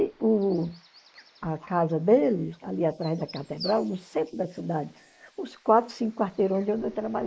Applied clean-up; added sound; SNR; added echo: neural mask model Resemble Enhance denoiser.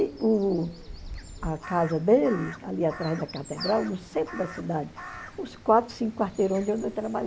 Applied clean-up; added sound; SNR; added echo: none; Crow; 15 dB; none.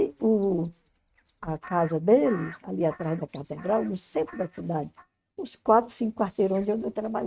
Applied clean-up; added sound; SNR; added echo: neural mask model RNNoise.